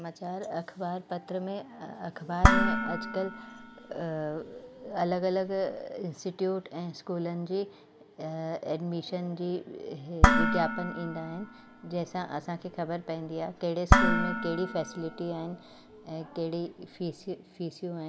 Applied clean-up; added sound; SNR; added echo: none; Dishes, pots, and pans; -5 dB; none.